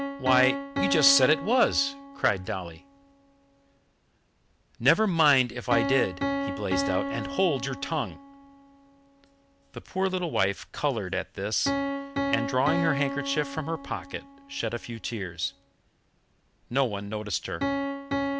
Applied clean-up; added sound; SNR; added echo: none; Piano; 5 dB; none.